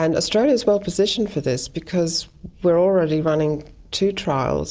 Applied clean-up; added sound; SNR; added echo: none; none; none; none.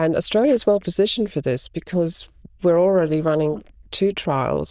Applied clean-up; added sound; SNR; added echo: neural diffusion model UNIVERSE++.